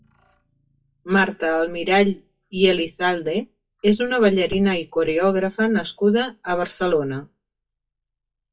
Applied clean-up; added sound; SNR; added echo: classical method WPE with log-MMSE.